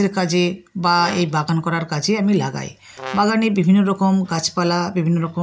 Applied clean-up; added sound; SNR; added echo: none; Brass instrument; 16 dB; none.